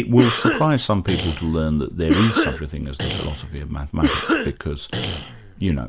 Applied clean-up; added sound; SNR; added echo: none; Cough; 3 dB; none.